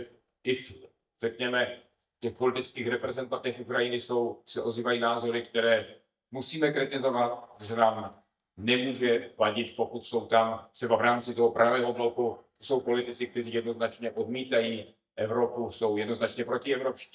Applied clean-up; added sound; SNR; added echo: neural mask model DeepFilterNet 3.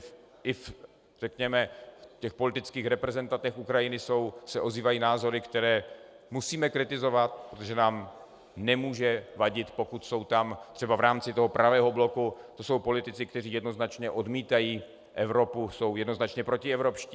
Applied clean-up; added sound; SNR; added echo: none; none; none; none.